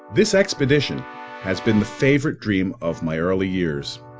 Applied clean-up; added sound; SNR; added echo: none; Keyboard (musical) / Brass instrument; 18 dB; none.